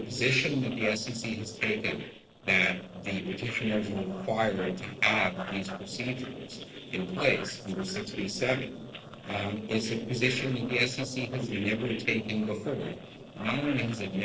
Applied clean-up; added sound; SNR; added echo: neural separator model SepFormer DNS4.